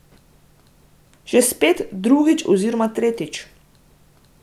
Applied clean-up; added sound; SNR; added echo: none; none; none; none.